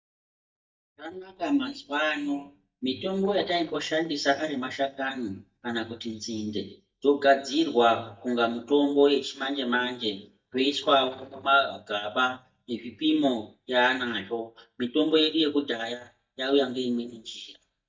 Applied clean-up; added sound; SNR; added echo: neural mask model DeepFilterNet 3.